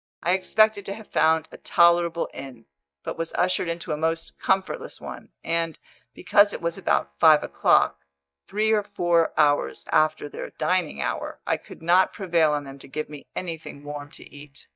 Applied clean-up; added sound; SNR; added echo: neural mask model DeepFilterNet 3.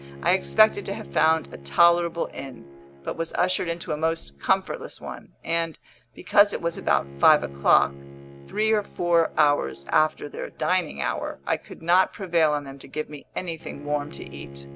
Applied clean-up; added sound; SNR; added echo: none; Bowed string instrument; 19 dB; none.